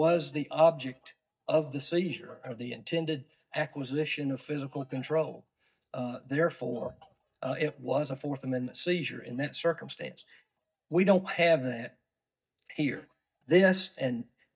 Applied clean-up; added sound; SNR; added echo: neural mask model DeepFilterNet 3.